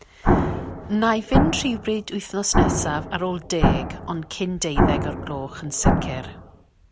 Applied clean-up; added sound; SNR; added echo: none; Explosion; -4 dB; none.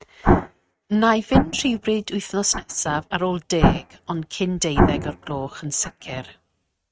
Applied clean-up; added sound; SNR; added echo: neural mask model RNNoise.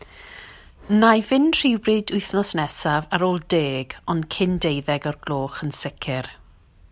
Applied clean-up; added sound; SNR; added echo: none; none; none; none.